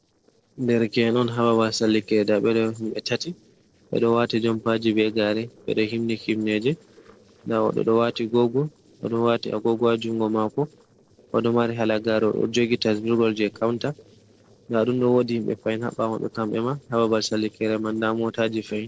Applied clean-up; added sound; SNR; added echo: neural separator model SepFormer DNS4.